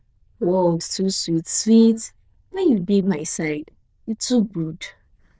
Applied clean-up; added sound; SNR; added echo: neural diffusion model UNIVERSE++.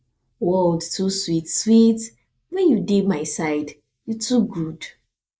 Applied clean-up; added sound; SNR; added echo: neural mask model Resemble Enhance denoiser.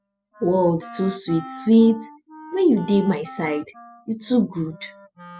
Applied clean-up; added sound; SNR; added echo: classical method spectral subtraction.